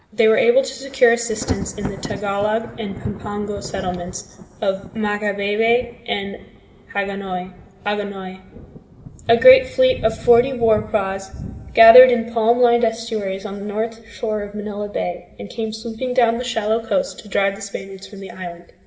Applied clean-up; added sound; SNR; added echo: none; Thunder; 16 dB; reverberation time 2.7 s.